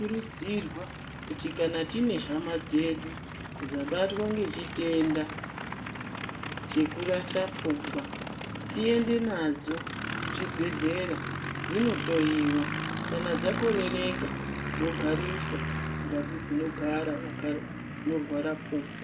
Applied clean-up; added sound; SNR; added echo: none; Aircraft; 4 dB; reverberation time 0.4 s.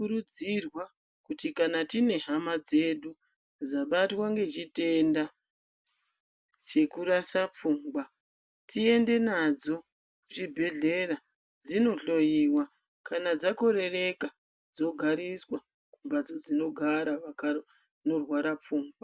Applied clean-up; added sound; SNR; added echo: none; none; none; none.